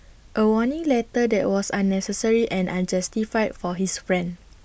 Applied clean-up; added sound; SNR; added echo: none; none; none; none.